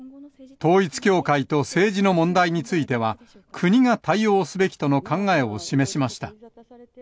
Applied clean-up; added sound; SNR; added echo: none; none; none; none.